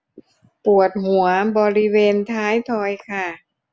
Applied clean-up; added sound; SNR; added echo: none; none; none; none.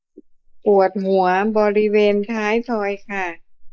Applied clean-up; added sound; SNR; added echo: neural mask model Resemble Enhance denoiser.